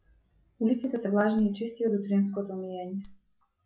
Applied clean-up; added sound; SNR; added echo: classical method log-MMSE.